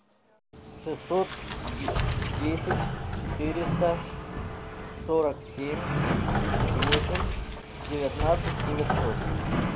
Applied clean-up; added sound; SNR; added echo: none; Sliding door; -3 dB; none.